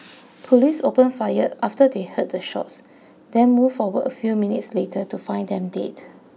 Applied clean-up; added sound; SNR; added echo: none; none; none; none.